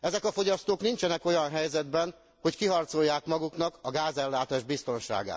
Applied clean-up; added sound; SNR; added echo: none; none; none; none.